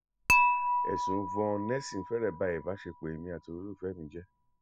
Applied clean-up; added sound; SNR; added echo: none; Dishes, pots, and pans / Chink, clink; -3 dB; none.